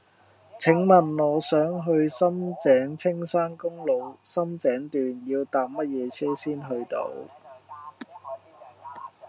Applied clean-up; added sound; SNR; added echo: none; none; none; none.